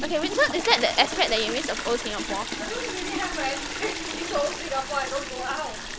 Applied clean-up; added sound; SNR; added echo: none; Boiling + Toilet flush; 5 dB; none.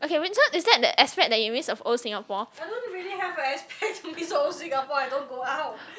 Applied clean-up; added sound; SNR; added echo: none; none; none; none.